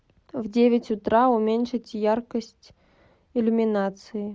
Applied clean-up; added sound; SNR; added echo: none; none; none; none.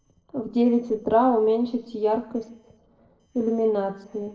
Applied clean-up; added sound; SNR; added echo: neural separator model SepFormer DNS4.